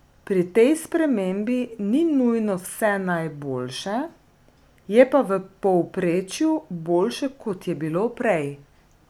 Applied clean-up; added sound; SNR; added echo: none; none; none; none.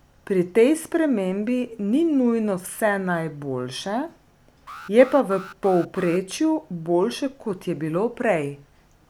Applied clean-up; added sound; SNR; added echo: none; Alarm; 17 dB; none.